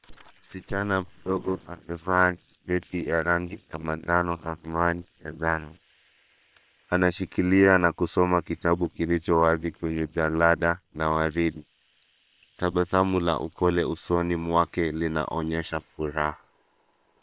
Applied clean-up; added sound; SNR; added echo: neural separator model SepFormer WHAM!.